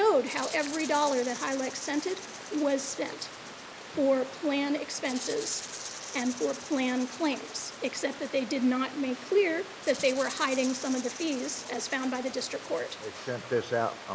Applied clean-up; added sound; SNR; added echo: none; Water + Rattle (instrument); 12 dB; none.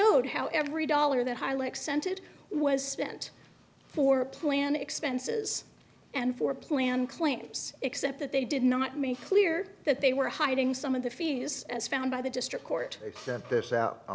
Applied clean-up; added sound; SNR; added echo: none; none; none; none.